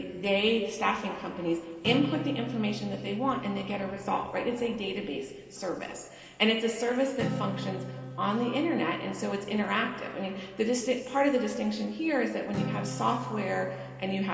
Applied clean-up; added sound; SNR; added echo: none; Acoustic guitar; 11 dB; reverberation time 2.0 s.